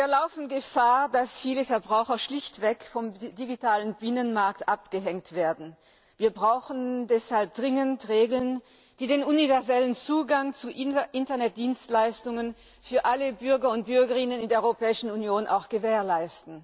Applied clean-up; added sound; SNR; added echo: none; none; none; none.